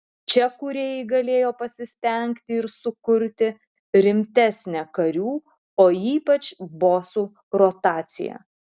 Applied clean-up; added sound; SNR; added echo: none; none; none; none.